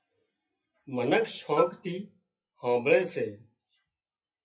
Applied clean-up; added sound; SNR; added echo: classical method WPE with log-MMSE.